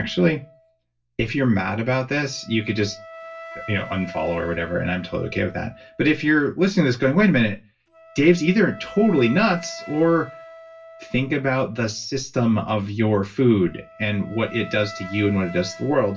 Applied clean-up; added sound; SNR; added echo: none; Wind instrument, woodwind instrument; 19 dB; reverberation time 0.2 s.